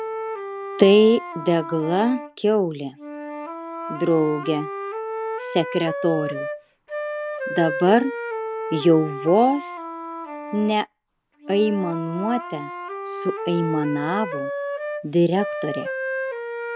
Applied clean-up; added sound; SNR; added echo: none; Wind instrument, woodwind instrument; 8 dB; none.